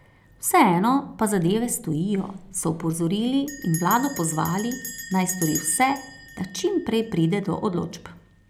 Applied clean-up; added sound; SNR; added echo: none; Bell; 16 dB; none.